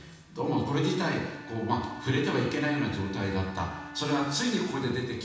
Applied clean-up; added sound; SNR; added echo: none; Wind instrument, woodwind instrument; 16 dB; reverberation time 1.1 s.